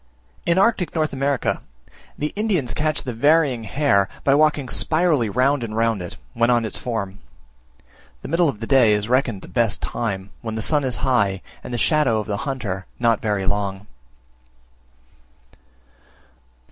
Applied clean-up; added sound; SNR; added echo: none; none; none; none.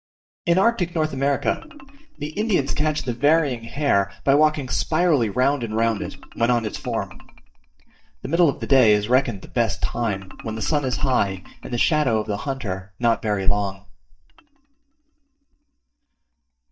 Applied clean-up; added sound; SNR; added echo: neural mask model DeepFilterNet 3.